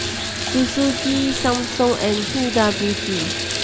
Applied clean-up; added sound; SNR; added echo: none; Bathtub (filling or washing) / Water tap, faucet; 3 dB; none.